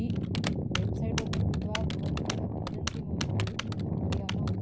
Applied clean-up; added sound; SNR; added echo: none; Typing; 10 dB; reverberation time 0.4 s.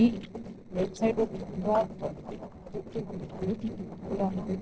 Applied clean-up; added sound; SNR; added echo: neural separator model SepFormer DNS4.